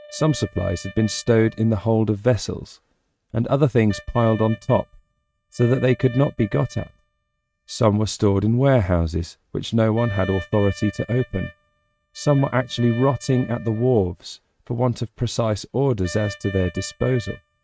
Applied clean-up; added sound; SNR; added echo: neural mask model RNNoise.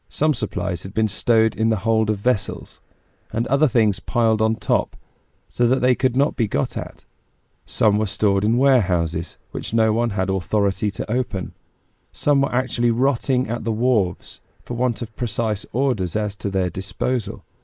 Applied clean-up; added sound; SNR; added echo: neural mask model Resemble Enhance denoiser.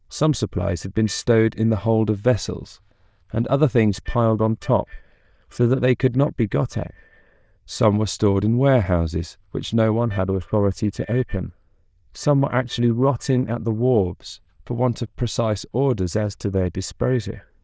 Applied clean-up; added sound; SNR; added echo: neural diffusion model UNIVERSE++.